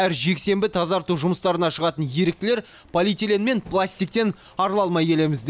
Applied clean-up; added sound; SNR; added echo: none; none; none; none.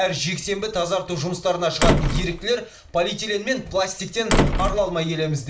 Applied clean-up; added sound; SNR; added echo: none; Slam; 0 dB; reverberation time 0.4 s.